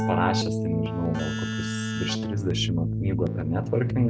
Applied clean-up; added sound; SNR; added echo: none; Keyboard (musical); 0 dB; none.